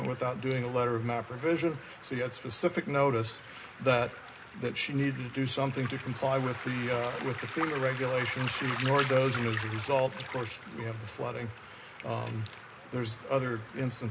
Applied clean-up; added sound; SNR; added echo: none; Waves, surf; 10 dB; reverberation time 0.2 s.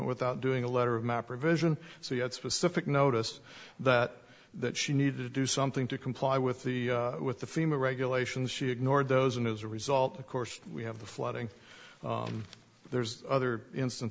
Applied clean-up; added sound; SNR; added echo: none; none; none; none.